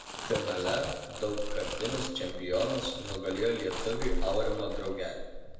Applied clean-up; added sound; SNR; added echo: none; Crumpling, crinkling; 2 dB; reverberation time 0.9 s.